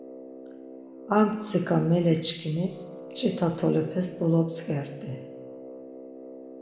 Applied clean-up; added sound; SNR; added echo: none; Brass instrument; 15 dB; reverberation time 1.0 s.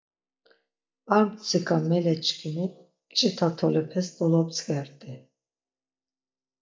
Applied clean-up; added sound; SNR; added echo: neural mask model DeepFilterNet 3.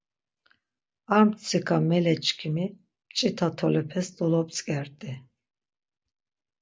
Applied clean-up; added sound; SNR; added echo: none; none; none; none.